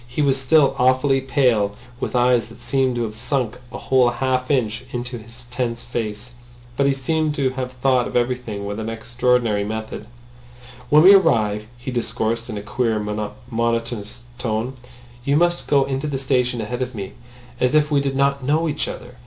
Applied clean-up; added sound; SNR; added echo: none; none; none; none.